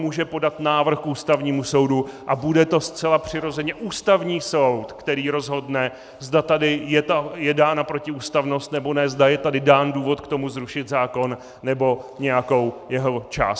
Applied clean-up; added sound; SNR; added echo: none; none; none; none.